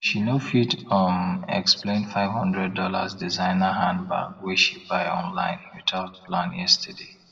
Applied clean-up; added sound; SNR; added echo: none; none; none; reverberation time 1.3 s.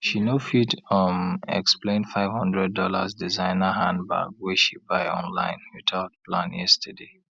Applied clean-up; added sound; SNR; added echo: none; none; none; none.